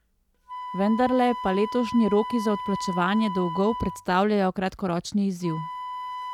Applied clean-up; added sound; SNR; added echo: none; Wind instrument, woodwind instrument; 10 dB; none.